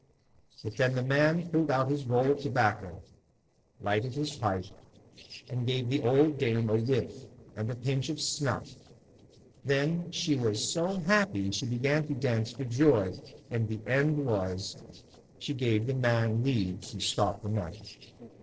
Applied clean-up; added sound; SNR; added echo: neural separator model SepFormer DNS4.